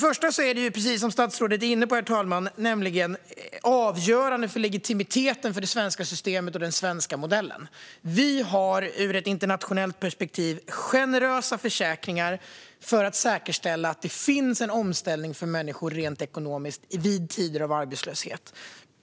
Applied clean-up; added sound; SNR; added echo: none; none; none; none.